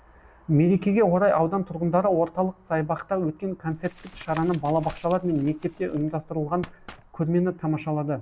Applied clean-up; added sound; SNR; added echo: none; Tap; 20 dB; none.